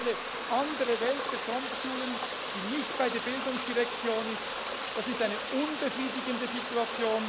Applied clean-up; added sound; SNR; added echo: none; Water; 3 dB; none.